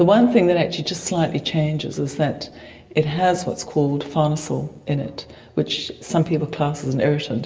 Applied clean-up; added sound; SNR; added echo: none; none; none; reverberation time 0.7 s.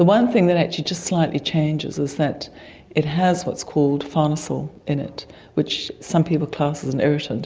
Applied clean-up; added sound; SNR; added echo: none; none; none; none.